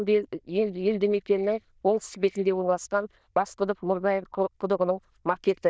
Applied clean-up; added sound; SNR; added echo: neural diffusion model UNIVERSE++.